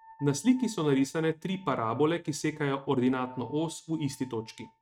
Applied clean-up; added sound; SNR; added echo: neural mask model RNNoise.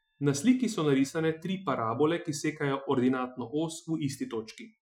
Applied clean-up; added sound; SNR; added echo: classical method Wiener filter.